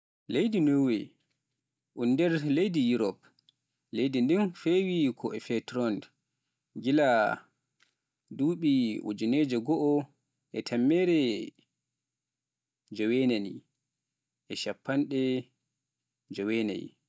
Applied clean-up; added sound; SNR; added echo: none; none; none; none.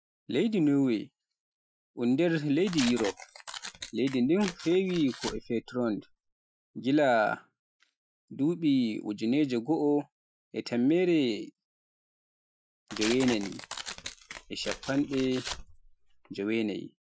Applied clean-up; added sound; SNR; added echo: classical method Wiener filter.